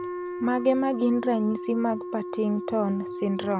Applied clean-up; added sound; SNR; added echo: none; Wind instrument, woodwind instrument; 8 dB; none.